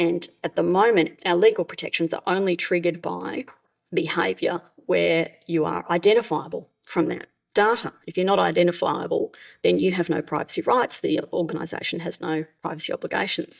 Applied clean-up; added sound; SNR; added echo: neural mask model DeepFilterNet 3.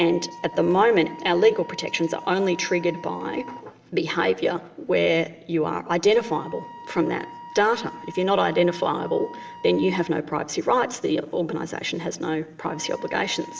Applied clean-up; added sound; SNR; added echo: none; Wind instrument, woodwind instrument; 18 dB; reverberation time 1.7 s.